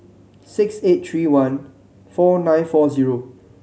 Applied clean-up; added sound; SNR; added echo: none; none; none; none.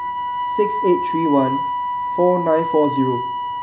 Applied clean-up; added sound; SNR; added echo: none; Wind instrument, woodwind instrument; 2 dB; none.